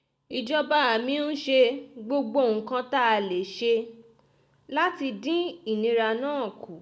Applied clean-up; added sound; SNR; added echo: none; none; none; none.